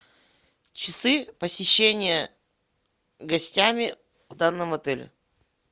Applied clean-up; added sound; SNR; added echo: none; none; none; none.